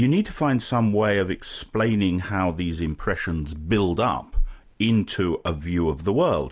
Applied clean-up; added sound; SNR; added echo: none; none; none; none.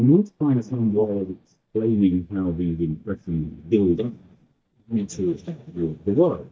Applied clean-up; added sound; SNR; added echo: neural mask model DeepFilterNet 3.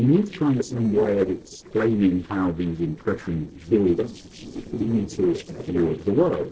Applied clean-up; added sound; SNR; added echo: neural separator model SepFormer DNS4.